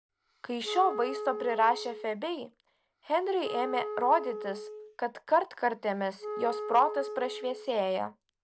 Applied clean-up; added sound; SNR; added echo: none; Wind instrument, woodwind instrument; 9 dB; none.